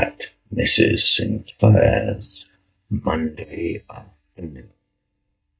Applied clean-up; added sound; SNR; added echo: neural mask model DeepFilterNet 3.